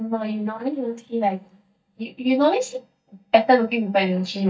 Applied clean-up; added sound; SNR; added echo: neural mask model DeepFilterNet 3.